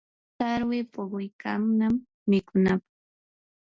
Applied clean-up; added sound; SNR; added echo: none; none; none; none.